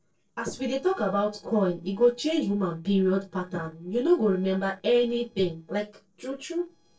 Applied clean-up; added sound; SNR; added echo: neural separator model SepFormer DNS4.